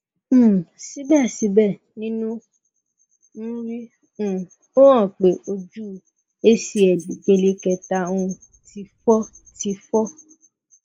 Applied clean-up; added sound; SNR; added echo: neural mask model Resemble Enhance denoiser.